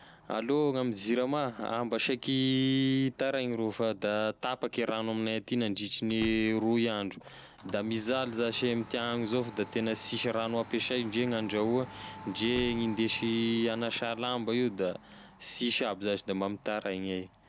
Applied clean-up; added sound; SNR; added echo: none; Slam + Domestic sounds, home sounds; 19 dB; none.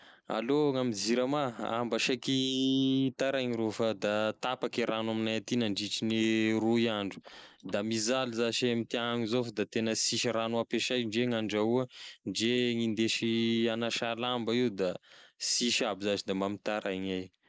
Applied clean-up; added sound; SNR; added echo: neural mask model Resemble Enhance denoiser.